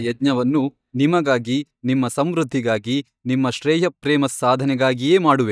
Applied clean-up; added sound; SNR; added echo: neural mask model DeepFilterNet 3.